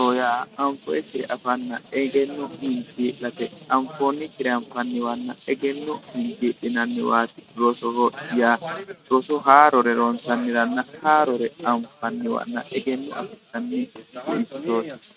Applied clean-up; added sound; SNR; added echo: neural mask model RNNoise.